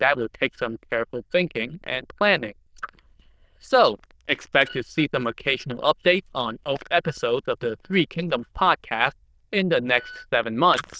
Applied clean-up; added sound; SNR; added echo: neural diffusion model UNIVERSE++.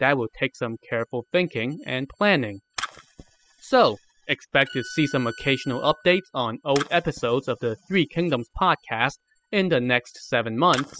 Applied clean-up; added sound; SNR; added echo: classical method spectral subtraction.